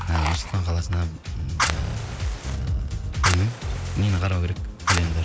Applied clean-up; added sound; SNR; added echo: none; Fire; 7 dB; none.